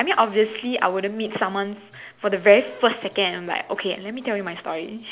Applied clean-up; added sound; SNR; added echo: none; none; none; none.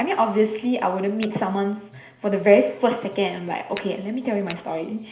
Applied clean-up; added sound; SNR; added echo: none; Tap / Glass; 20 dB; reverberation time 0.5 s.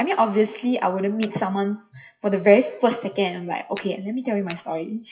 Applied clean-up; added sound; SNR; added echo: classical method WPE with log-MMSE.